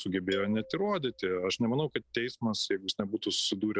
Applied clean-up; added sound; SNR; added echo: none; Marimba, xylophone; 17 dB; none.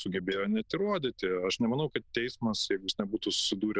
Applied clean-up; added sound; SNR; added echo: neural diffusion model UNIVERSE++.